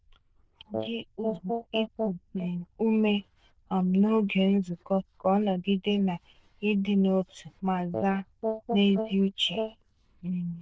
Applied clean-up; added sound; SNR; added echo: neural diffusion model UNIVERSE++.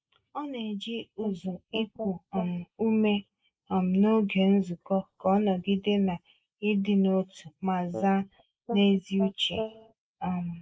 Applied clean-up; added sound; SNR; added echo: neural mask model Resemble Enhance denoiser.